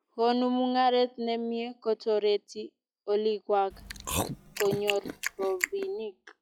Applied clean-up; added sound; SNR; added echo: classical method log-MMSE.